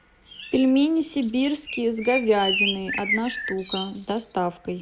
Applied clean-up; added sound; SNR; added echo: none; Bird; 7 dB; none.